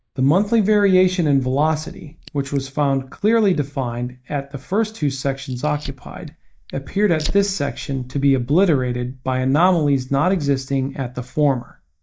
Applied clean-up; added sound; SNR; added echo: neural mask model DeepFilterNet 3.